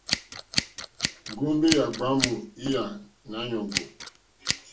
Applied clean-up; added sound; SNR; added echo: none; Scissors; 4 dB; reverberation time 0.3 s.